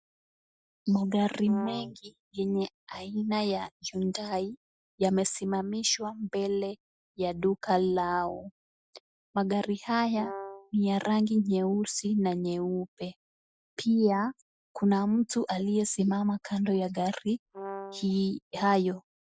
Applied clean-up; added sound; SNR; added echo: classical method Wiener filter.